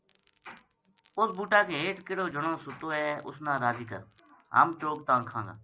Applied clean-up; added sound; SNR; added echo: none; none; none; none.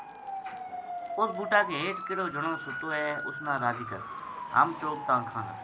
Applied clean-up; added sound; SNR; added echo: none; Motor vehicle (road) / Siren; 7 dB; none.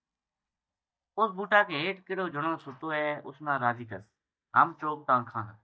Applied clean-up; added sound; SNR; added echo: neural mask model DeepFilterNet 3.